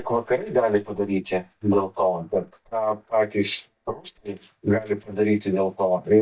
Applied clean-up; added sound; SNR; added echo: neural mask model DeepFilterNet 3.